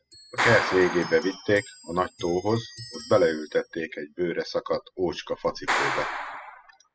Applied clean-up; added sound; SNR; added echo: classical method spectral subtraction.